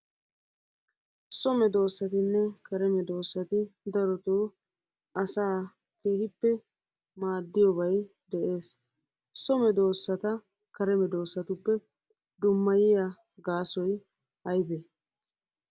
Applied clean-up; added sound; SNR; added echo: none; none; none; none.